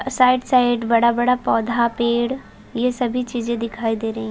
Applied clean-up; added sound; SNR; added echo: none; none; none; none.